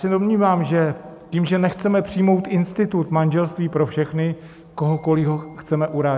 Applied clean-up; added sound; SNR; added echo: none; none; none; none.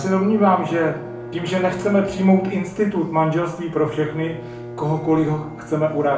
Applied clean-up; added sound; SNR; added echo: none; Bowed string instrument; 15 dB; reverberation time 0.4 s.